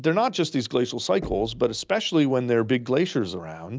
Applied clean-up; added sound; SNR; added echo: none; Knock; 19 dB; none.